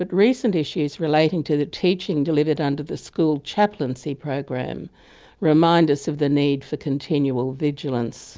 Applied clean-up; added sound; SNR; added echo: none; none; none; none.